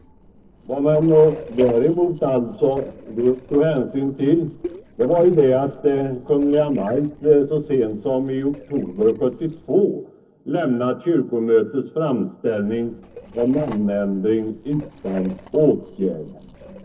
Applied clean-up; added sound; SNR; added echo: neural separator model SepFormer DNS4.